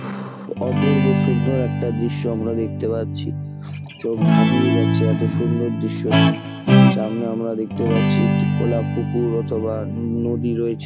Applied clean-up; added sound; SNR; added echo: none; Guitar; -5 dB; none.